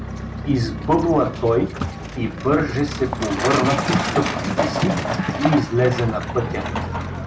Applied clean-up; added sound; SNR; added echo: none; Truck; 3 dB; none.